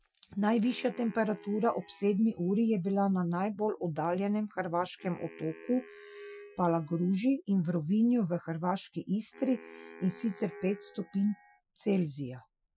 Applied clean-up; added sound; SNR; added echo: classical method Wiener filter.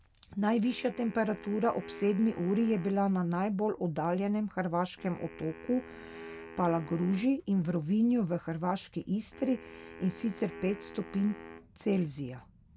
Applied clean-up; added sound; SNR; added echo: none; Wind instrument, woodwind instrument; 18 dB; none.